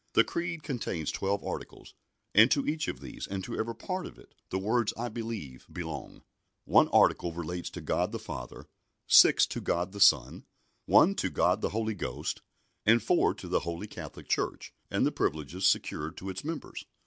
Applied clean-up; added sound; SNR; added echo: none; none; none; none.